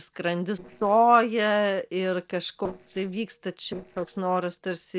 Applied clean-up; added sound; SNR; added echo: neural separator model SepFormer DNS4.